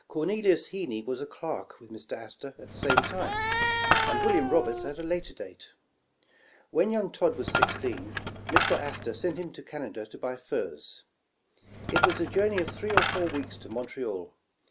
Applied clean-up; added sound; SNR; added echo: none; Coin (dropping) + Cat; -3 dB; none.